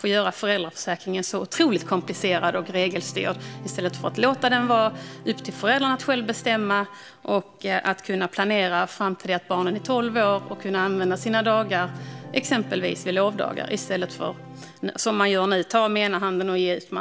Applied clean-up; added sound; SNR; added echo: none; Organ; 16 dB; none.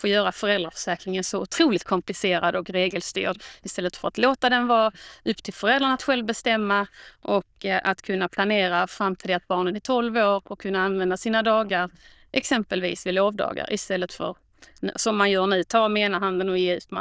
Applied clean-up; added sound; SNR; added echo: neural diffusion model UNIVERSE++.